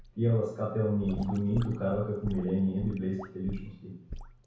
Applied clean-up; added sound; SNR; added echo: none; Sink (filling or washing) / Gurgling / Liquid; 13 dB; reverberation time 0.6 s.